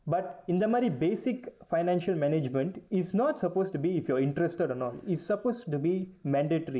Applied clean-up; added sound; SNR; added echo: neural mask model Resemble Enhance denoiser.